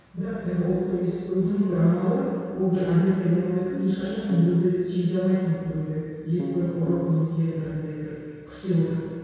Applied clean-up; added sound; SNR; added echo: none; Piano; 8 dB; reverberation time 2.0 s.